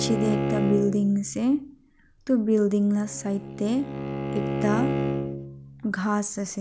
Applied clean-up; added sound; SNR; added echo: none; Bowed string instrument; 5 dB; none.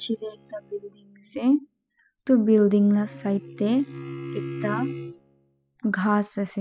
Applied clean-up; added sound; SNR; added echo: classical method spectral subtraction.